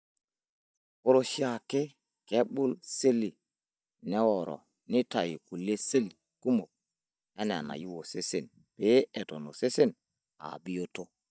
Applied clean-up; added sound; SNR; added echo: neural mask model DeepFilterNet 3.